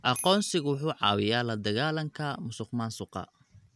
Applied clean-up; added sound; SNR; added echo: none; Bicycle bell; 16 dB; none.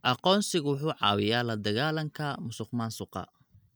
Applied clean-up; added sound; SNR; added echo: neural mask model DeepFilterNet 3.